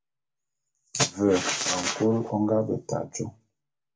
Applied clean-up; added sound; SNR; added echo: none; none; none; reverberation time 0.2 s.